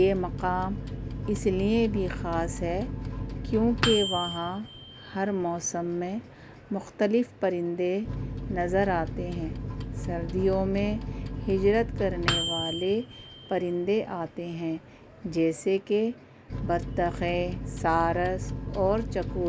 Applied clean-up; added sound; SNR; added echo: none; Microwave oven; 6 dB; none.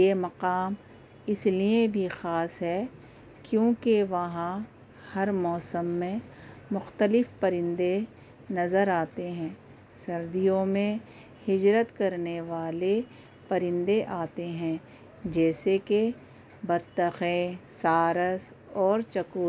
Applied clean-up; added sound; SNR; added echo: none; none; none; none.